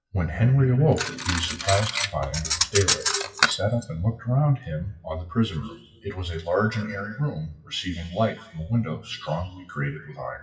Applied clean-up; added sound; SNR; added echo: classical method WPE with log-MMSE.